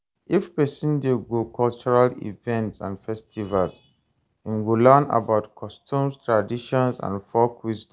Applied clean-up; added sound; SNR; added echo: none; none; none; none.